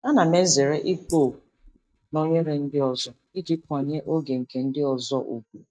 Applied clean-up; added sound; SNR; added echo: neural mask model DeepFilterNet 3.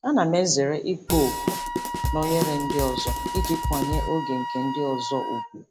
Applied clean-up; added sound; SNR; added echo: none; Wind instrument, woodwind instrument + Drum kit; 3 dB; none.